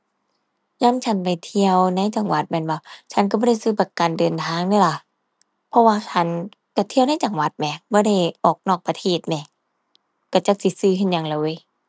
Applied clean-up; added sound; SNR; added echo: none; none; none; none.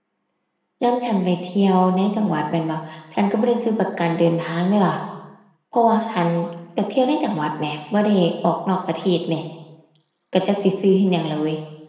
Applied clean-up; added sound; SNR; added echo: none; none; none; reverberation time 1.0 s.